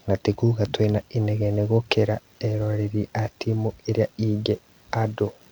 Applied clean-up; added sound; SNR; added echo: none; none; none; none.